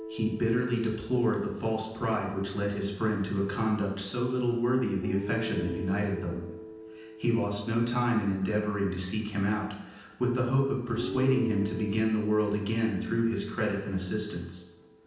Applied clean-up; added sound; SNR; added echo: none; Guitar; 13 dB; reverberation time 0.9 s.